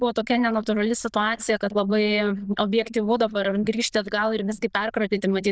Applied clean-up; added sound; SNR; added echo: neural diffusion model UNIVERSE++.